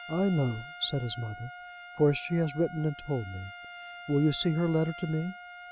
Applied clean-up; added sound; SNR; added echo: none; Trumpet; 15 dB; none.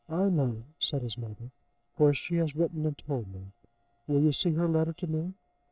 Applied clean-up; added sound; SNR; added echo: neural separator model SepFormer DNS4.